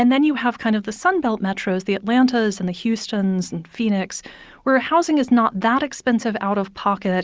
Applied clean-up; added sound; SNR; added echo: none; none; none; none.